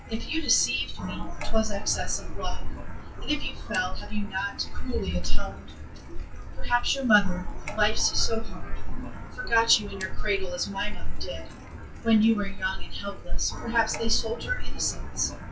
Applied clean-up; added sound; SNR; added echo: classical method WPE with log-MMSE.